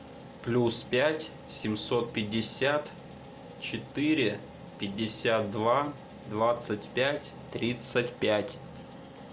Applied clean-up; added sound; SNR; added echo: none; none; none; none.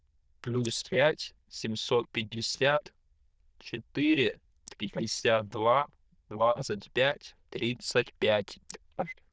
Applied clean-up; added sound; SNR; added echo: neural diffusion model UNIVERSE++.